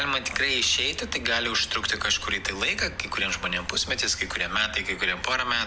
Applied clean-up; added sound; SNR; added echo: none; Vehicle horn, car horn, honking; 16 dB; none.